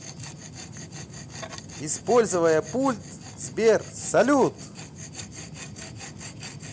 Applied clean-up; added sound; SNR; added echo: none; Tools; 16 dB; none.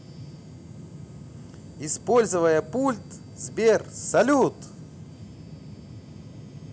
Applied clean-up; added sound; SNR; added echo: none; none; none; none.